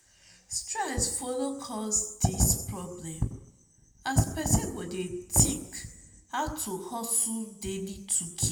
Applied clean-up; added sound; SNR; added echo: none; none; none; reverberation time 0.8 s.